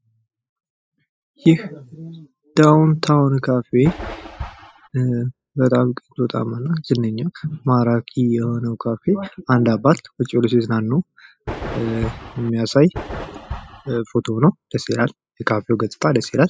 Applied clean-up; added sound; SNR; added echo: classical method spectral subtraction.